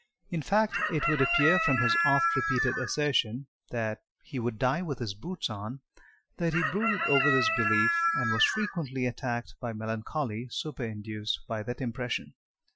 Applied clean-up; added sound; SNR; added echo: classical method Wiener filter.